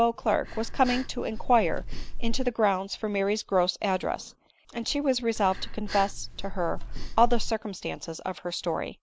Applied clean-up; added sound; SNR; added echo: none; Breathing; 0 dB; none.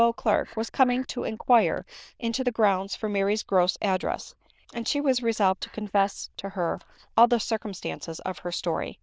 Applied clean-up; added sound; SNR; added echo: neural diffusion model UNIVERSE++.